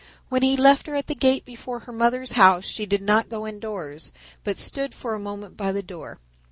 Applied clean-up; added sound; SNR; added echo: none; none; none; none.